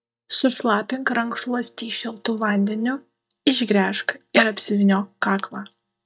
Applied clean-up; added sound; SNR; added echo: neural mask model DeepFilterNet 3.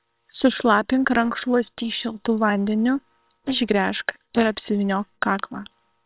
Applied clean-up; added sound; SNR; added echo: neural separator model SepFormer WHAMR!.